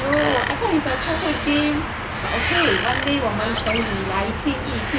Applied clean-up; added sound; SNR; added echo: none; Wind; 3 dB; none.